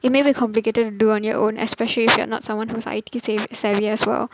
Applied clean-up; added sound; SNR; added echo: none; none; none; none.